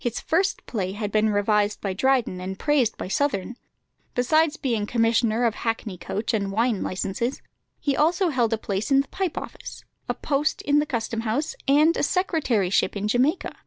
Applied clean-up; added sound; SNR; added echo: none; none; none; none.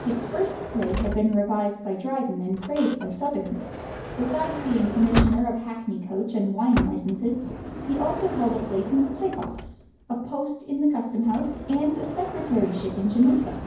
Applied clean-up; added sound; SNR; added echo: none; Sliding door / Motor vehicle (road); 8 dB; reverberation time 0.9 s.